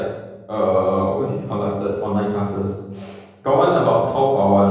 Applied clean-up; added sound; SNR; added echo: none; none; none; reverberation time 1.3 s.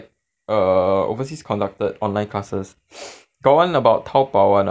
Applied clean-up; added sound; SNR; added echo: none; none; none; none.